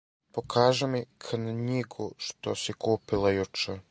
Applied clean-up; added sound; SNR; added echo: none; none; none; none.